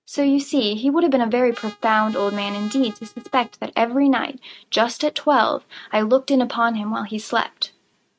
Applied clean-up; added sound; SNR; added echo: neural mask model RNNoise.